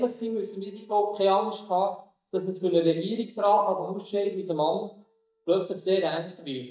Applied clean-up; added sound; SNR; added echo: neural mask model DeepFilterNet 3.